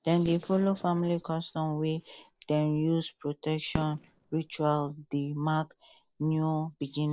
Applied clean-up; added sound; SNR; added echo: neural separator model SepFormer DNS4.